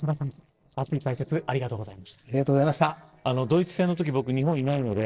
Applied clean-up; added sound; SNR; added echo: neural separator model SepFormer DNS4.